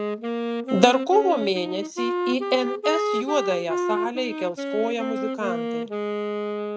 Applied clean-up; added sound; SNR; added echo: neural mask model RNNoise.